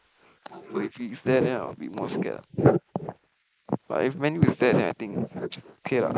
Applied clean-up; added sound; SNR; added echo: neural mask model Resemble Enhance denoiser.